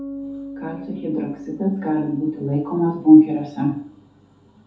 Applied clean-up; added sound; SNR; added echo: none; Bass guitar; 17 dB; reverberation time 0.5 s.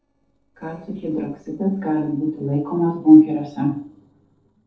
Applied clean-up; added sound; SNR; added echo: neural separator model SepFormer DNS4.